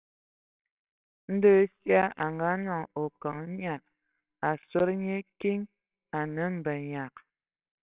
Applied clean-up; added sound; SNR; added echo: neural separator model SepFormer WHAMR!.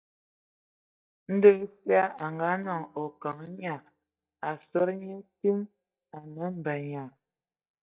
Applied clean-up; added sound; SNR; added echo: neural mask model DeepFilterNet 3.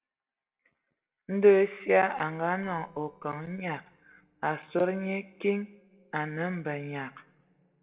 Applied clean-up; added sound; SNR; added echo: neural separator model SepFormer DNS4.